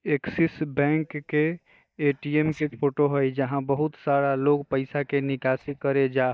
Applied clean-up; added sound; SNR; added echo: neural mask model DeepFilterNet 3.